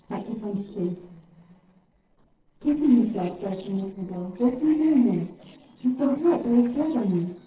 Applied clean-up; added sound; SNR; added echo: neural separator model SepFormer DNS4.